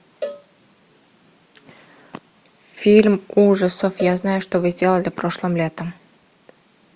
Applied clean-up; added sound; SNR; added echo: none; Cowbell; 17 dB; none.